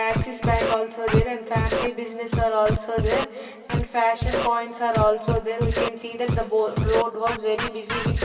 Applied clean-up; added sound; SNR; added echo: none; Scratching (performance technique); 2 dB; reverberation time 2.3 s.